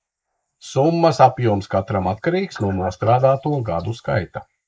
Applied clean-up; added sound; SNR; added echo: neural mask model Resemble Enhance denoiser.